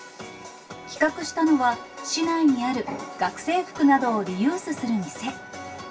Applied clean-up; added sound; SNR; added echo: none; none; none; reverberation time 0.2 s.